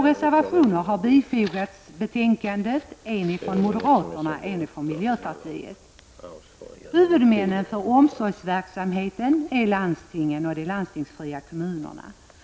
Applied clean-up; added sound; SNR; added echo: none; none; none; none.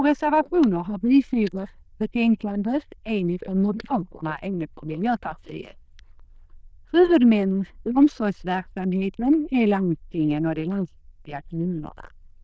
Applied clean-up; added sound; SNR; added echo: neural diffusion model UNIVERSE++.